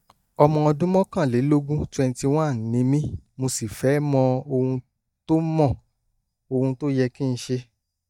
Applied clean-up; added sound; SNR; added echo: neural mask model DeepFilterNet 3.